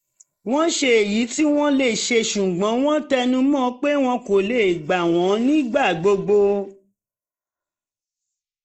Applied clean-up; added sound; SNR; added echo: neural mask model Resemble Enhance denoiser.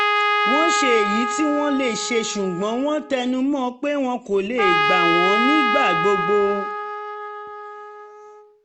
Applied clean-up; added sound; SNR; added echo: none; Trumpet; 0 dB; none.